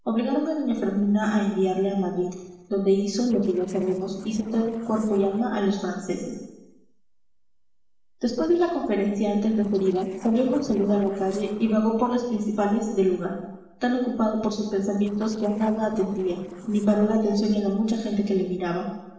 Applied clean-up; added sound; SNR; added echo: neural separator model SepFormer DNS4.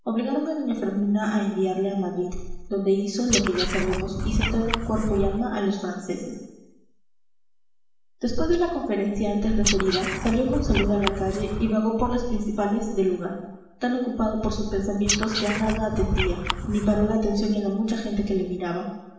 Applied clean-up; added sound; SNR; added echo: none; Frog; 3 dB; reverberation time 0.9 s.